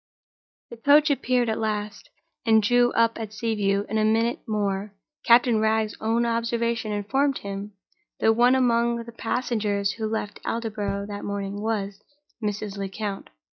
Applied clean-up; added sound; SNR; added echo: neural mask model DeepFilterNet 3.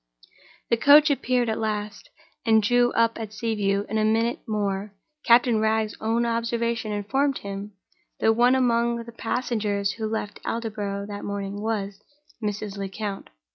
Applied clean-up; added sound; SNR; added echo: none; none; none; none.